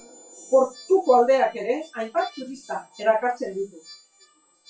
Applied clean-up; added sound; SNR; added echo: classical method WPE with log-MMSE.